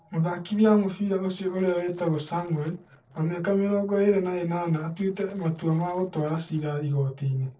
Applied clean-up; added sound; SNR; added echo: neural separator model SepFormer DNS4.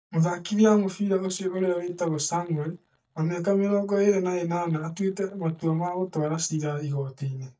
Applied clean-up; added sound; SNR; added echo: neural mask model DeepFilterNet 3.